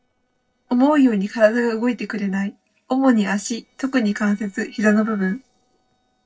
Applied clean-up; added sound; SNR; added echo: neural separator model SepFormer DNS4.